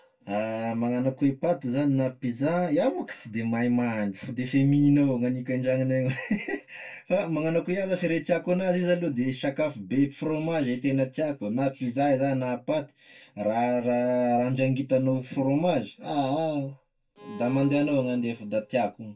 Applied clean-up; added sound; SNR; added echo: none; Bowed string instrument; 19 dB; reverberation time 0.1 s.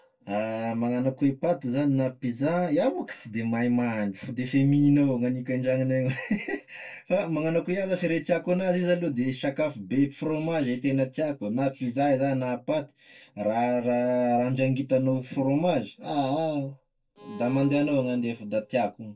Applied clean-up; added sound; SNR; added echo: neural separator model SepFormer DNS4.